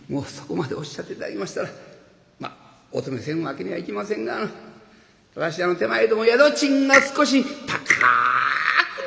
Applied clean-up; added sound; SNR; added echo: none; Clock; 3 dB; none.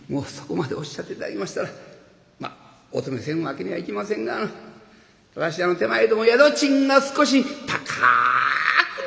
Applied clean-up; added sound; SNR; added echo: none; none; none; none.